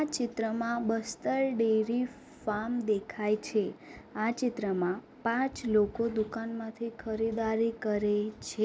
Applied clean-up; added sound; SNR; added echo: none; none; none; none.